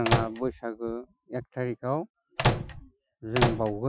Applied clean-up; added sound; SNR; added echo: classical method Wiener filter.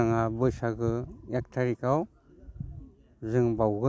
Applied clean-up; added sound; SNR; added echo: none; none; none; none.